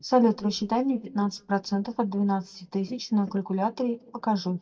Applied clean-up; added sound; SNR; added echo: neural mask model DeepFilterNet 3.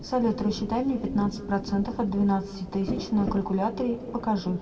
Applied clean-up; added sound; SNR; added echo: none; Rain; 11 dB; reverberation time 1.4 s.